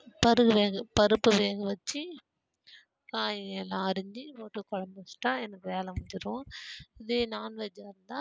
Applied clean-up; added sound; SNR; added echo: none; none; none; none.